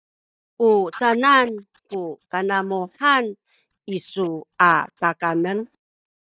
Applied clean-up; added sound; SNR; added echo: neural mask model DeepFilterNet 3.